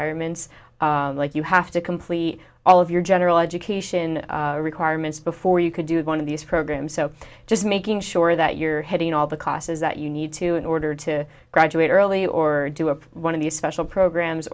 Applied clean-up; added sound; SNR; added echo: none; none; none; none.